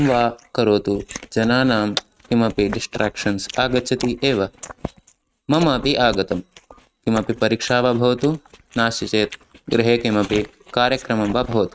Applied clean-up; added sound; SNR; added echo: neural mask model RNNoise.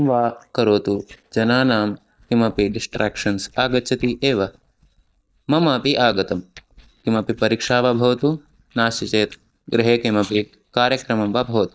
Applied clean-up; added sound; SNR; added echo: neural mask model DeepFilterNet 3.